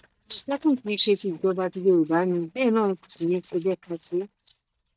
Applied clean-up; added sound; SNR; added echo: neural mask model DeepFilterNet 3.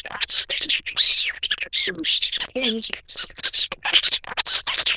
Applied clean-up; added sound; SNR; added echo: neural diffusion model UNIVERSE++.